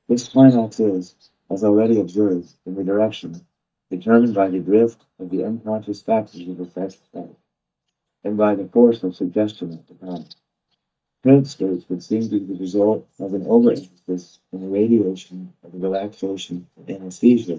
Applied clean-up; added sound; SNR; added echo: neural mask model DeepFilterNet 3.